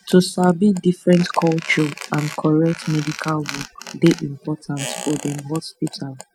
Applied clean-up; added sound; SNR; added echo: none; Squeak; 15 dB; none.